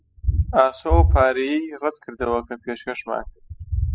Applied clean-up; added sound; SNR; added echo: classical method spectral subtraction.